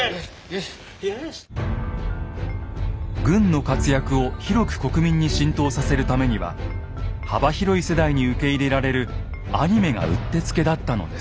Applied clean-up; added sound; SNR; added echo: none; none; none; none.